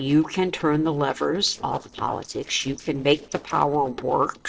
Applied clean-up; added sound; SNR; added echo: neural separator model SepFormer DNS4.